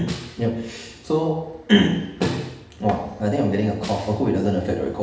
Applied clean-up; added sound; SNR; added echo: none; Snare drum; 17 dB; reverberation time 0.8 s.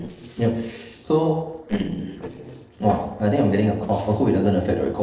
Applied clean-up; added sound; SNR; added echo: neural separator model SepFormer DNS4.